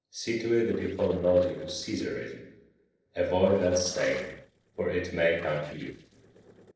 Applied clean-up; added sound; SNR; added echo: neural separator model SepFormer DNS4.